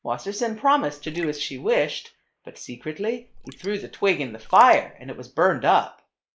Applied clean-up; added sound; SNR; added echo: neural mask model Resemble Enhance denoiser.